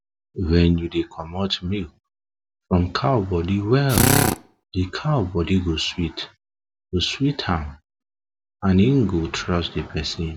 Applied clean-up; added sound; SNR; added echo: none; Drill; -4 dB; none.